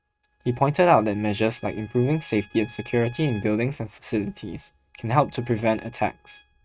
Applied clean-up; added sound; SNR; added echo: neural mask model RNNoise.